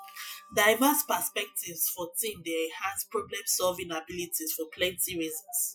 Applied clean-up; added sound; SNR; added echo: classical method Wiener filter.